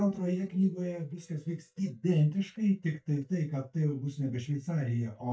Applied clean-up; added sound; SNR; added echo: neural mask model DeepFilterNet 3.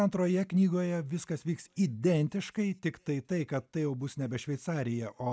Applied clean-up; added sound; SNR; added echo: none; none; none; none.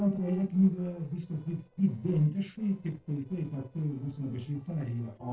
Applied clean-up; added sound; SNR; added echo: neural separator model SepFormer DNS4.